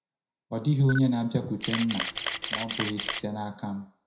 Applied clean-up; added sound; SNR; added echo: none; Camera; 5 dB; reverberation time 0.5 s.